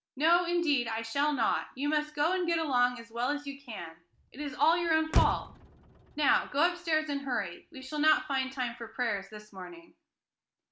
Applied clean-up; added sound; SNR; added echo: none; Motor vehicle (road); 10 dB; none.